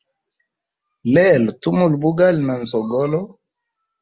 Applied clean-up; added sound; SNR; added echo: none; none; none; none.